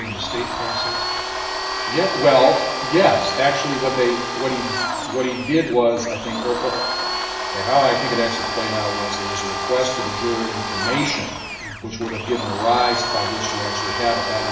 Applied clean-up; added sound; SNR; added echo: none; Domestic sounds, home sounds; 4 dB; reverberation time 0.9 s.